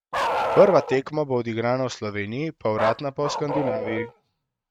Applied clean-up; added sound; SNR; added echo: neural mask model RNNoise.